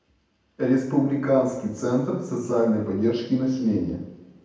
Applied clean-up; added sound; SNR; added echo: none; none; none; reverberation time 0.9 s.